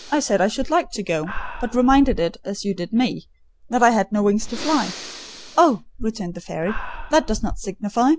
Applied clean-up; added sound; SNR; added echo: none; Breathing; 11 dB; none.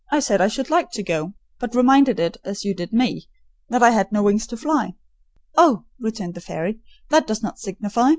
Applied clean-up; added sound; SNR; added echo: none; none; none; none.